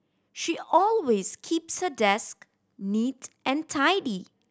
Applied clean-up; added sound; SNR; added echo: none; none; none; none.